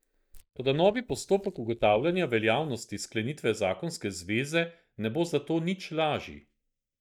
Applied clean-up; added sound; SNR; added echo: neural mask model DeepFilterNet 3.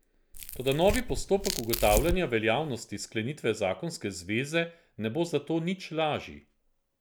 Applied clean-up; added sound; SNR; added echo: none; Tearing; 3 dB; none.